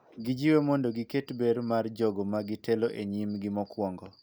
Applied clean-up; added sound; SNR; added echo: none; none; none; none.